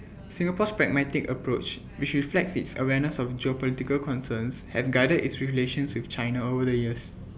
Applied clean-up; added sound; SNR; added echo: none; none; none; none.